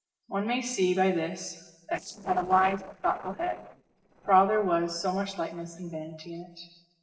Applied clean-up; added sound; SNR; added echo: neural separator model SepFormer DNS4.